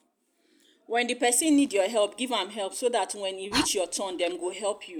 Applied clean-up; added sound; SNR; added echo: none; Fire; 15 dB; none.